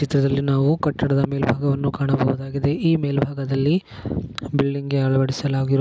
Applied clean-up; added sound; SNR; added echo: none; none; none; none.